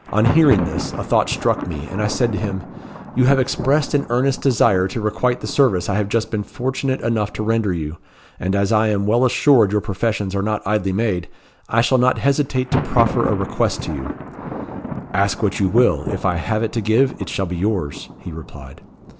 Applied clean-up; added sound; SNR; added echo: none; Thunder; 11 dB; none.